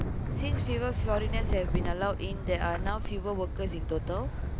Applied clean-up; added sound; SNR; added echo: none; Wind; -3 dB; none.